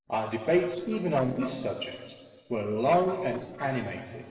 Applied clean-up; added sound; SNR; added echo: neural separator model SepFormer DNS4.